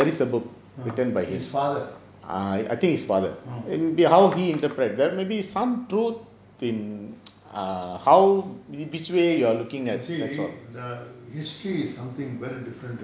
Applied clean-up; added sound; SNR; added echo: none; none; none; none.